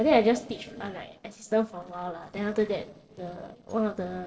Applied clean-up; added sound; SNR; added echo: neural separator model SepFormer DNS4.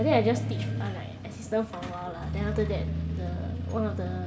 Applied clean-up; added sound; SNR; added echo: none; Truck; 1 dB; reverberation time 2.3 s.